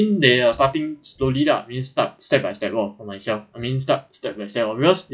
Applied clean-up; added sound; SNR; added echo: classical method log-MMSE.